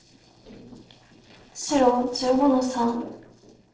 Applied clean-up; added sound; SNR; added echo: neural separator model SepFormer DNS4.